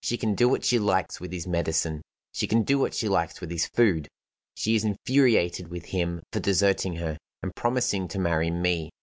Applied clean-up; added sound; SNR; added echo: none; none; none; none.